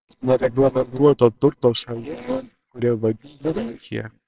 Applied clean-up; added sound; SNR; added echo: neural separator model SepFormer WHAMR!.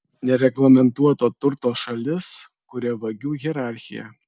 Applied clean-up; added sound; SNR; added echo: none; none; none; none.